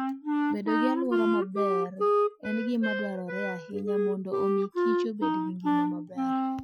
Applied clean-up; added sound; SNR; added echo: classical method Wiener filter.